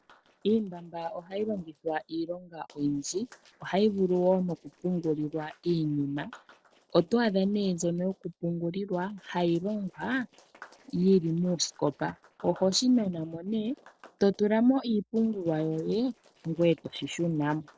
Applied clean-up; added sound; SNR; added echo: neural separator model SepFormer DNS4.